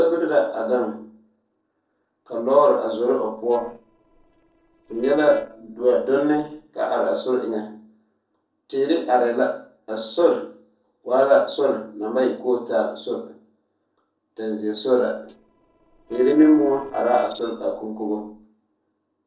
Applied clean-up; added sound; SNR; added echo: neural separator model SepFormer DNS4.